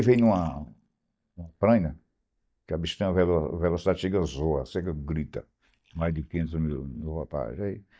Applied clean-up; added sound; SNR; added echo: neural mask model DeepFilterNet 3.